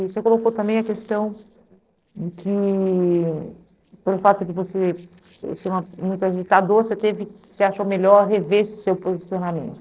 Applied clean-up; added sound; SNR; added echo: neural separator model SepFormer DNS4.